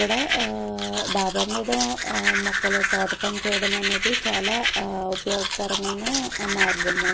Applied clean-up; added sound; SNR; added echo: none; Domestic sounds, home sounds; -2 dB; none.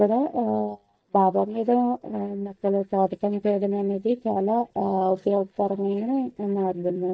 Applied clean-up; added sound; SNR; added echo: neural mask model DeepFilterNet 3.